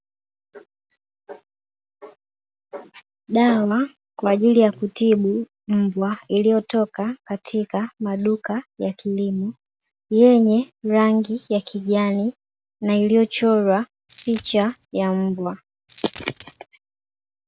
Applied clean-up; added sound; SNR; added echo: none; Coin (dropping); 16 dB; none.